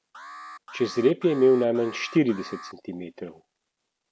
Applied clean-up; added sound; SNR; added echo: none; Alarm; 18 dB; none.